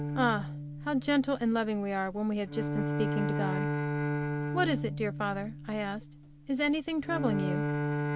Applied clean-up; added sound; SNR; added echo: none; Bowed string instrument; 2 dB; none.